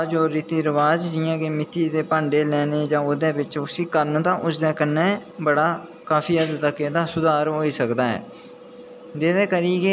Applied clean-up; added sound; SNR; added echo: none; none; none; none.